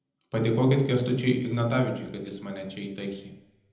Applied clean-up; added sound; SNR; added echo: none; none; none; reverberation time 0.8 s.